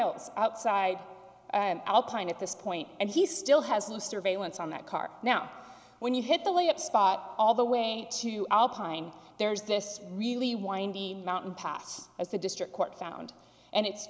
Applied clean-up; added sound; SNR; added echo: none; none; none; none.